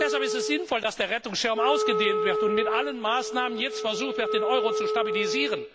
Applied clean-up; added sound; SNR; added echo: none; Wind instrument, woodwind instrument; 0 dB; none.